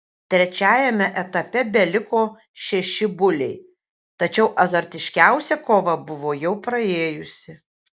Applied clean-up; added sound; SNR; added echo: none; none; none; none.